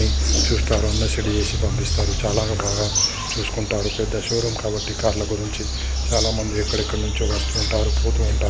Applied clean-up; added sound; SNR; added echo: none; Bird vocalization, bird call, bird song; -3 dB; none.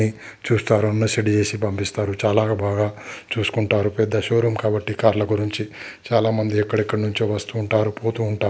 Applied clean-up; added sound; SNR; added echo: none; none; none; none.